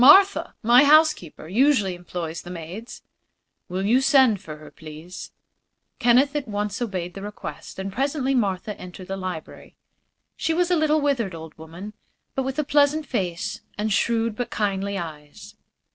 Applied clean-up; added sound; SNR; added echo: none; none; none; none.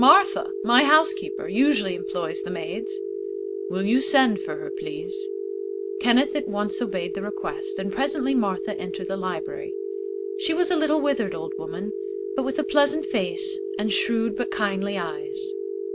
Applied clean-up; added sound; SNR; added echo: none; Telephone; 4 dB; none.